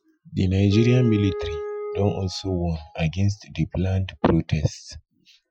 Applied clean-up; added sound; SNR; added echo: classical method Wiener filter.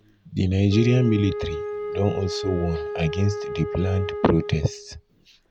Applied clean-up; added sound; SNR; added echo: none; Wind instrument, woodwind instrument; 8 dB; none.